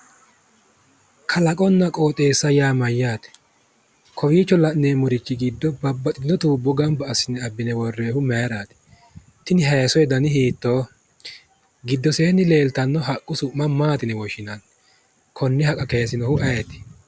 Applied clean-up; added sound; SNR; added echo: none; none; none; none.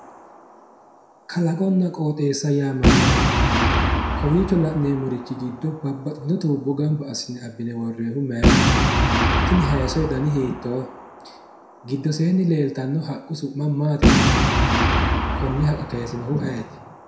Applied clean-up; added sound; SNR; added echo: none; Boom; -1 dB; reverberation time 0.6 s.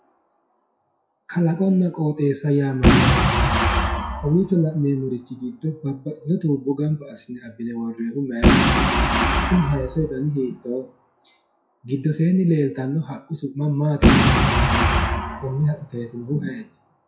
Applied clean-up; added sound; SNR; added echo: classical method WPE with log-MMSE.